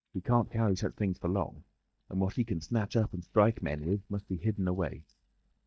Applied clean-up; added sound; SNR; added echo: neural mask model DeepFilterNet 3.